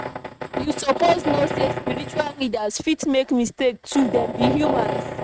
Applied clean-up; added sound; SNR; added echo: neural mask model RNNoise.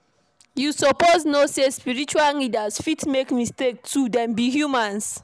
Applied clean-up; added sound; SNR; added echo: none; none; none; none.